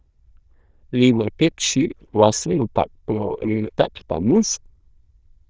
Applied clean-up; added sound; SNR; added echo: neural diffusion model UNIVERSE++.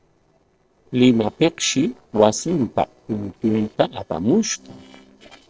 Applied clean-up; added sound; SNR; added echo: neural separator model SepFormer DNS4.